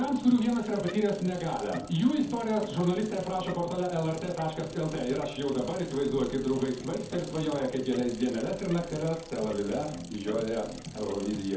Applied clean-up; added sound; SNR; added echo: none; Bicycle; 18 dB; reverberation time 0.5 s.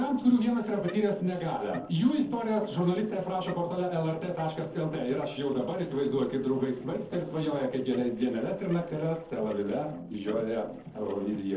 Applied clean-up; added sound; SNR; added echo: neural separator model SepFormer DNS4.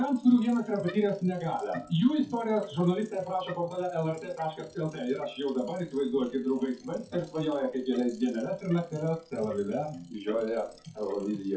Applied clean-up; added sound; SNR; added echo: classical method WPE with log-MMSE.